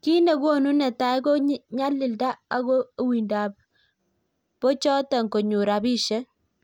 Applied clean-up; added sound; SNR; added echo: none; none; none; none.